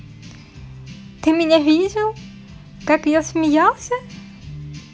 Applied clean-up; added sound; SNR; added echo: none; none; none; none.